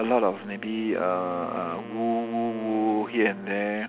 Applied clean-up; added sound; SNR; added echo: none; Wind instrument, woodwind instrument; 15 dB; none.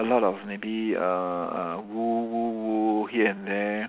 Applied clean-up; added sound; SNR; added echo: none; none; none; none.